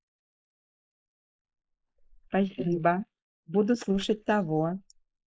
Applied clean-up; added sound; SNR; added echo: neural mask model Resemble Enhance denoiser.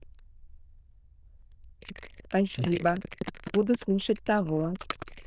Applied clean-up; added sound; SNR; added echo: neural diffusion model UNIVERSE++.